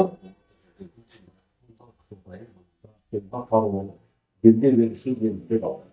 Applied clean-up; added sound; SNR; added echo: neural mask model DeepFilterNet 3.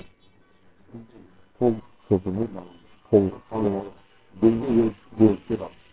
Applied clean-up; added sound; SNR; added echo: neural separator model SepFormer WHAMR!.